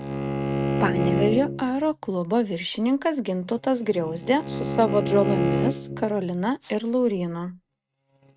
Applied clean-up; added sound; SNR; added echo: neural mask model RNNoise.